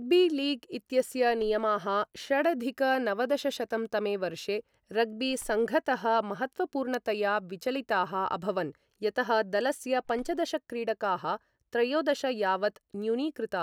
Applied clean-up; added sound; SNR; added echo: none; Bird; 20 dB; none.